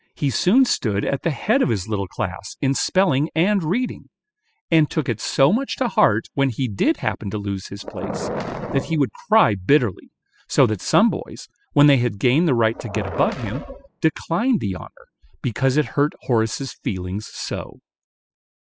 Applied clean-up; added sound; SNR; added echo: classical method spectral subtraction.